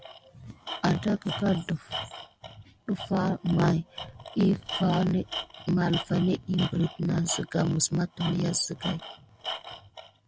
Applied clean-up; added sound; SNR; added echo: none; Tools; 12 dB; none.